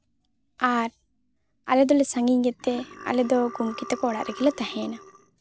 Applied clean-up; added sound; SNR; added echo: none; Burping, eructation; 16 dB; none.